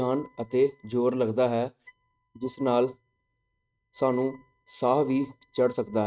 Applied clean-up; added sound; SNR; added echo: neural mask model RNNoise.